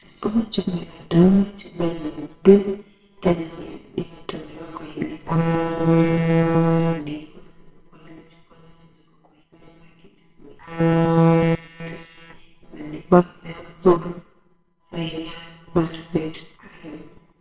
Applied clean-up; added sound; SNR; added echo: neural separator model SepFormer WHAMR!.